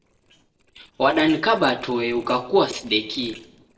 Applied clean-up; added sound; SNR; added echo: neural separator model SepFormer DNS4.